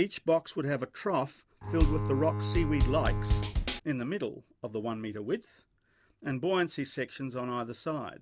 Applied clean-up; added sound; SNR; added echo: none; Bowed string instrument + Bass drum / Snare drum / Drum kit; -4 dB; none.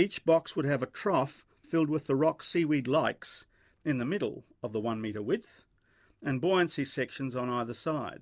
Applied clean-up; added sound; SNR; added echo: none; none; none; none.